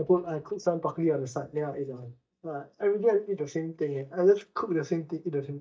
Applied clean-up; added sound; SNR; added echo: neural mask model DeepFilterNet 3.